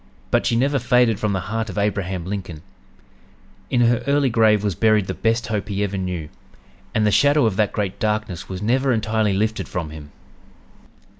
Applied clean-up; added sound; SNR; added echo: none; none; none; none.